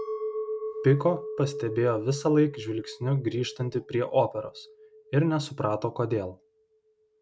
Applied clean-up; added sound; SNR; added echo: none; Chink, clink; 11 dB; none.